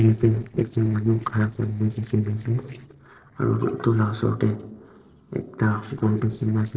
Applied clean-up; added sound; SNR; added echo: neural separator model SepFormer DNS4.